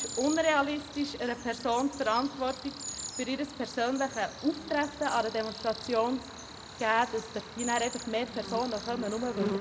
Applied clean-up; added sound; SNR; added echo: none; Cricket; 9 dB; reverberation time 1.0 s.